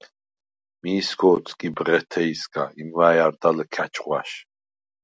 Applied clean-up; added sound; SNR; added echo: none; none; none; none.